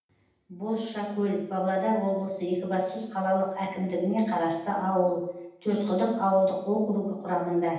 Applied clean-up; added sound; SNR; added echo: none; none; none; reverberation time 0.9 s.